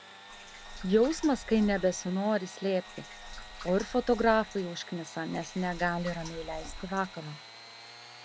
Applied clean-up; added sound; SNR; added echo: none; Sawing / Engine + Liquid; 14 dB; none.